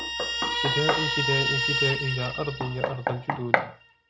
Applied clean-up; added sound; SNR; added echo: none; Guitar + Knock; -3 dB; none.